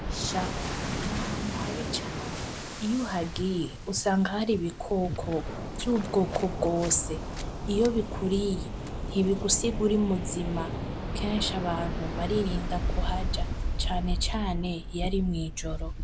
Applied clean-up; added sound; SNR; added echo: none; Waves, surf; 3 dB; none.